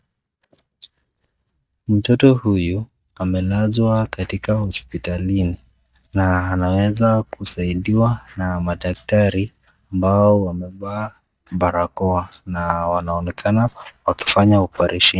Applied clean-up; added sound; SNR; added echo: neural mask model DeepFilterNet 3.